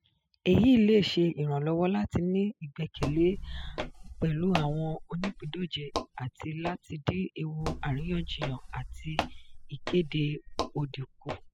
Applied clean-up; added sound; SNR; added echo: classical method spectral subtraction.